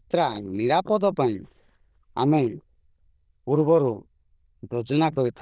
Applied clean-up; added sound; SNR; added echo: neural diffusion model UNIVERSE++.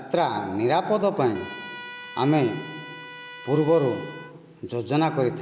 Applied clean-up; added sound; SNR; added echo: none; Trumpet; 16 dB; none.